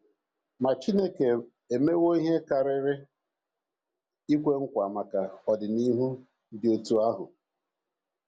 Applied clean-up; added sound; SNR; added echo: none; none; none; none.